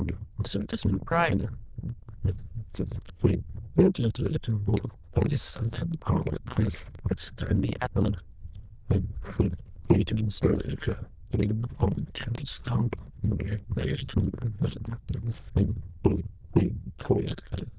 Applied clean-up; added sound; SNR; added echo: neural diffusion model UNIVERSE++.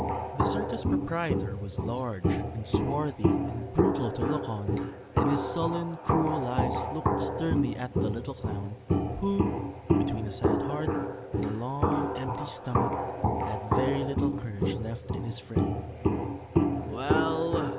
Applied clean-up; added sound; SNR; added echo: none; Walk, footsteps; -5 dB; none.